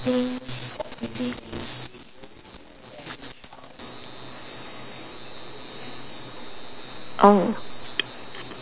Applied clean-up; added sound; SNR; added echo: none; none; none; none.